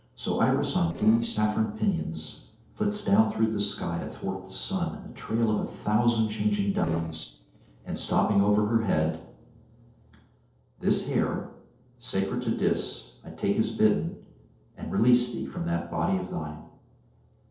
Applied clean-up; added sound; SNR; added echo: neural separator model SepFormer DNS4.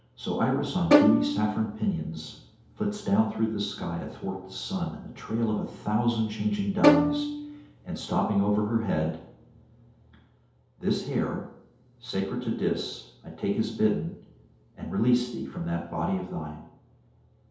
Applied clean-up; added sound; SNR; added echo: none; Bowed string instrument; -2 dB; reverberation time 0.8 s.